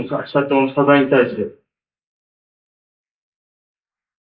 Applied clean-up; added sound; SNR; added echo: neural mask model Resemble Enhance denoiser.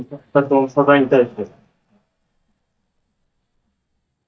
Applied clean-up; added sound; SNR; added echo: neural mask model DeepFilterNet 3.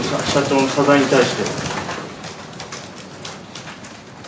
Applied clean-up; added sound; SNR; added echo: none; none; none; none.